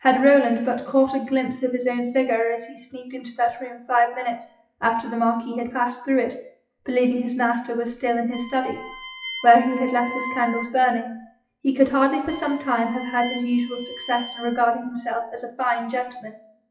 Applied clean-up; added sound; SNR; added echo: classical method WPE with log-MMSE.